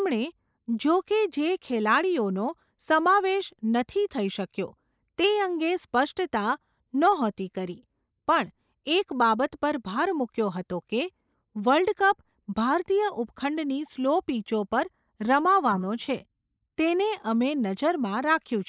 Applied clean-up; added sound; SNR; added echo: neural mask model Resemble Enhance denoiser.